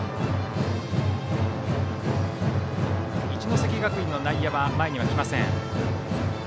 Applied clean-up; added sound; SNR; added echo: none; Brass instrument; 14 dB; none.